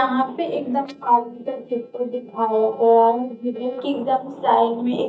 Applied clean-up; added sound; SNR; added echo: neural mask model DeepFilterNet 3.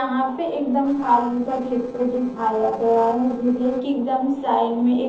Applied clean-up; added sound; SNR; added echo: neural separator model SepFormer DNS4.